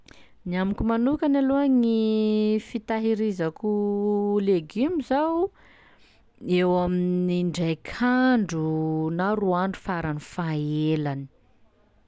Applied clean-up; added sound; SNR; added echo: none; none; none; none.